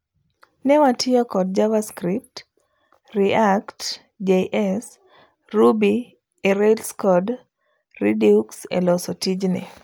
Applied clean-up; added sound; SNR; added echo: none; none; none; none.